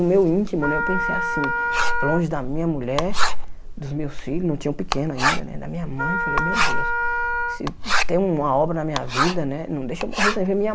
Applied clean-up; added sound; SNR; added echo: none; Writing + Wind instrument, woodwind instrument; -2 dB; none.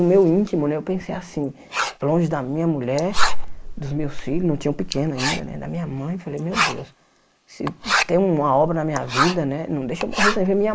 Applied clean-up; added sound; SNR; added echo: neural mask model Resemble Enhance denoiser.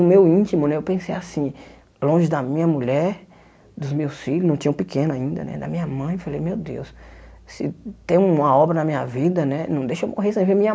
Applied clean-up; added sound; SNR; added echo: none; none; none; none.